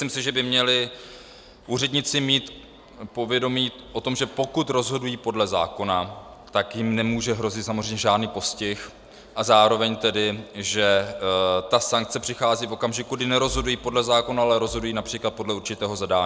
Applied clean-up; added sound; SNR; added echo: none; none; none; none.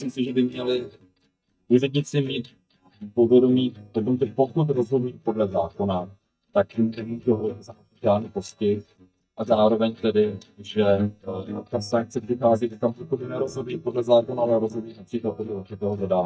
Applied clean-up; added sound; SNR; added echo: neural mask model DeepFilterNet 3.